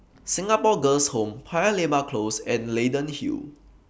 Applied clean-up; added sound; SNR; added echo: none; none; none; none.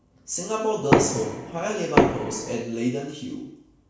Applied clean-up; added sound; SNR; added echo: none; Knock; -5 dB; reverberation time 0.7 s.